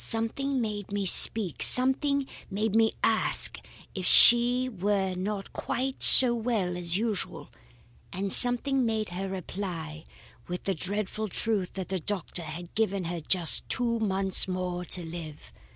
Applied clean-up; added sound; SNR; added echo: none; none; none; none.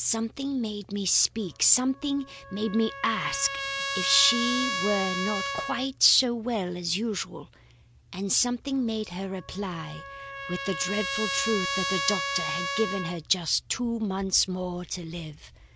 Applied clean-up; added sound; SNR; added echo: none; Trumpet; 6 dB; none.